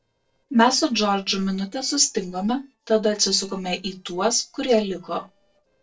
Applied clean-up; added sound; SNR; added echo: neural separator model SepFormer DNS4.